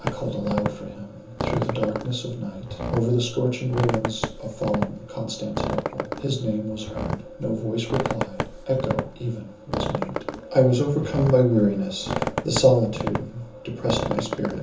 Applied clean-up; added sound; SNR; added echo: none; Squeak; 6 dB; reverberation time 0.6 s.